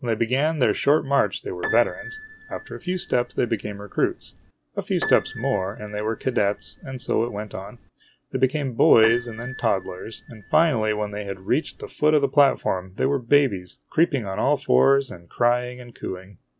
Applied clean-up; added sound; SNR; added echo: none; Piano; 14 dB; none.